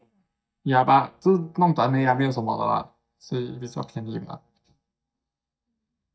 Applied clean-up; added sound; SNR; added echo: neural mask model DeepFilterNet 3.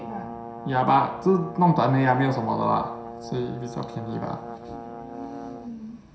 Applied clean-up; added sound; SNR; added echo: none; Brass instrument; 13 dB; reverberation time 0.7 s.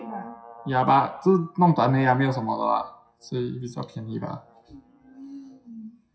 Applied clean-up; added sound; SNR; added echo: classical method WPE with log-MMSE.